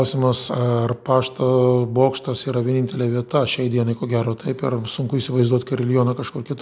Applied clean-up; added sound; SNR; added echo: none; none; none; none.